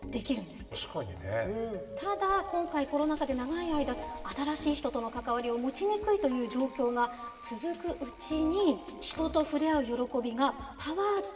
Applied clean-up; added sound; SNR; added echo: none; Bicycle; 18 dB; reverberation time 2.8 s.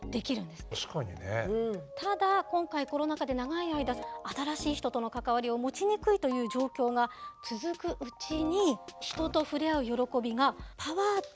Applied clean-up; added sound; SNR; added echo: none; none; none; none.